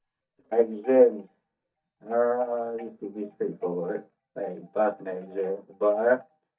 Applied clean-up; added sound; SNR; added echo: neural mask model DeepFilterNet 3.